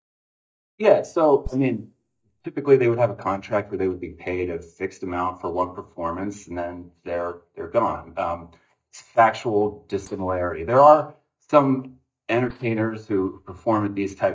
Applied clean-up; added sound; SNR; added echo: neural mask model DeepFilterNet 3.